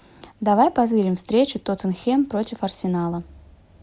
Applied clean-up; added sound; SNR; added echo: none; none; none; none.